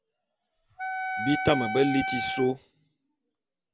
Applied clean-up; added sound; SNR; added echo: none; Wind instrument, woodwind instrument; 2 dB; none.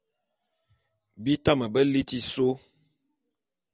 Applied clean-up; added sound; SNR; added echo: none; none; none; none.